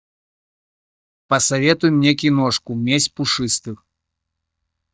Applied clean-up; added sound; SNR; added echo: neural mask model DeepFilterNet 3.